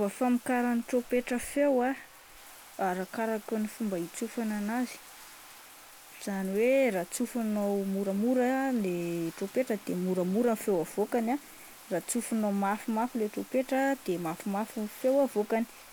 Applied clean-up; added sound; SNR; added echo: none; Bathtub (filling or washing); 20 dB; none.